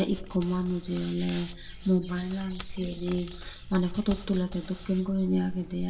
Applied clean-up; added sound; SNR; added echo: none; Hands; 11 dB; reverberation time 1.3 s.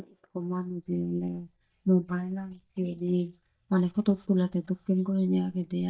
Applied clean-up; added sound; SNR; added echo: neural mask model DeepFilterNet 3.